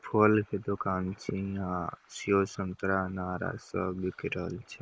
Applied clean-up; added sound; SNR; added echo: neural mask model Resemble Enhance denoiser.